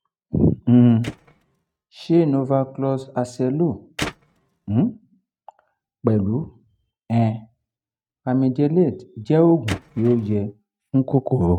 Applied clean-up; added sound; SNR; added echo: neural mask model RNNoise.